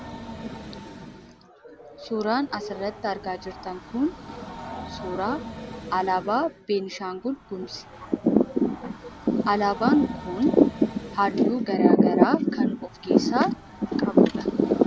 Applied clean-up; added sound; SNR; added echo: none; Train; 16 dB; none.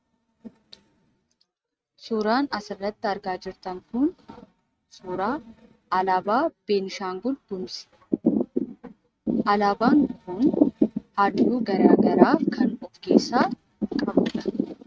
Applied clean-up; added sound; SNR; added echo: neural mask model RNNoise.